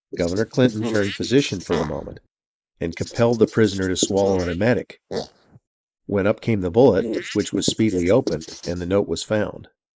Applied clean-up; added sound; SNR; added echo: neural mask model Resemble Enhance denoiser.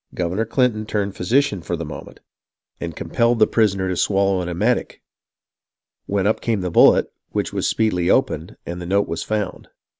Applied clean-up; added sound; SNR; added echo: none; none; none; none.